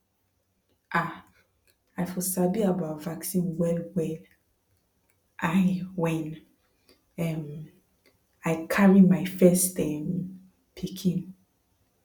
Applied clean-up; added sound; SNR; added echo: none; none; none; none.